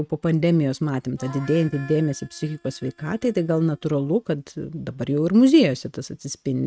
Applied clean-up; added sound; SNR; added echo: neural mask model RNNoise.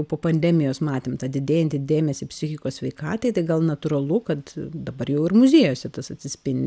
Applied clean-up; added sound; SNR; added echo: none; none; none; none.